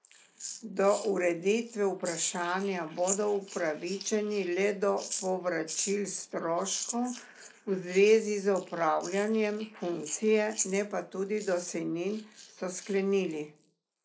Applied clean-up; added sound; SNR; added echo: neural mask model Resemble Enhance denoiser.